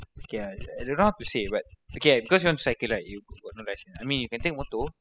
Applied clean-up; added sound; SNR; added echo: classical method spectral subtraction.